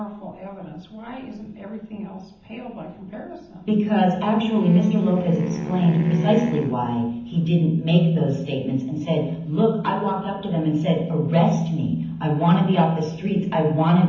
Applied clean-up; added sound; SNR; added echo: none; Wind instrument, woodwind instrument; 9 dB; reverberation time 0.8 s.